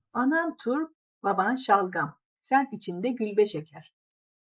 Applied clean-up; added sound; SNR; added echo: neural mask model Resemble Enhance denoiser.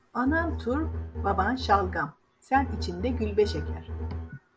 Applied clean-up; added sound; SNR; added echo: none; Bowed string instrument; 4 dB; none.